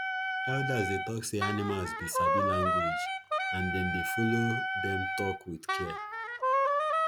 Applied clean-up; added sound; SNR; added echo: none; Wind instrument, woodwind instrument; -4 dB; none.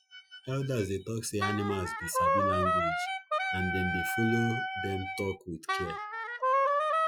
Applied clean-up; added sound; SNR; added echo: classical method Wiener filter.